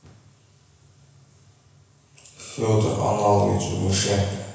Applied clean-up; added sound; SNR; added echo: none; none; none; reverberation time 1.1 s.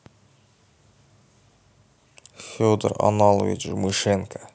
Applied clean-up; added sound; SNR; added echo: none; none; none; none.